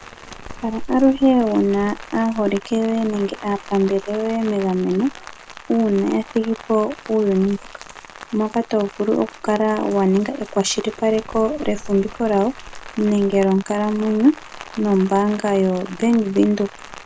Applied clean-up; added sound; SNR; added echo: none; Rain; 16 dB; none.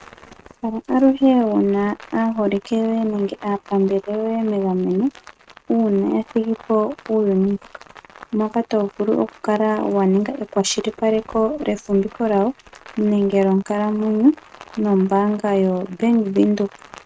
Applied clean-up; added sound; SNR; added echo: neural mask model RNNoise.